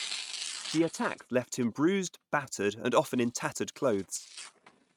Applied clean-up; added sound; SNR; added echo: neural mask model RNNoise.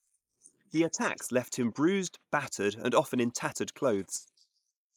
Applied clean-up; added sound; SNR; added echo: neural mask model Resemble Enhance denoiser.